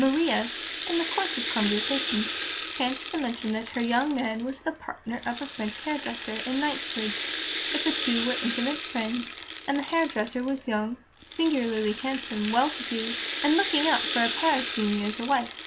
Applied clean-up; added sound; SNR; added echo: none; Rattle (instrument); 2 dB; none.